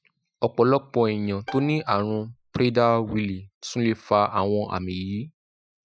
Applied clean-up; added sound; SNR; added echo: classical method Wiener filter.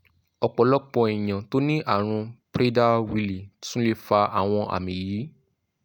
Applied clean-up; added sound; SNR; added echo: none; none; none; none.